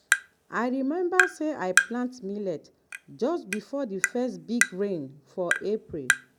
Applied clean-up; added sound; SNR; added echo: none; Tap; 0 dB; none.